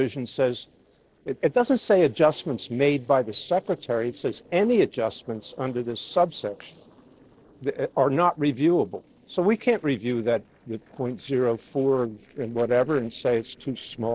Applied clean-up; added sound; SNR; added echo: neural separator model SepFormer DNS4.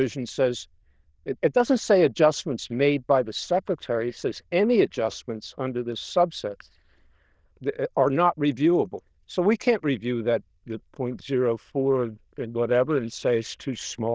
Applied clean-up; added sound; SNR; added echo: neural diffusion model UNIVERSE++.